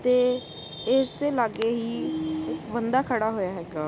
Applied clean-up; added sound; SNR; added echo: none; none; none; none.